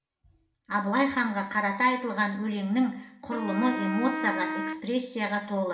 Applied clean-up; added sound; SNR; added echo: none; Wind instrument, woodwind instrument; 6 dB; reverberation time 0.7 s.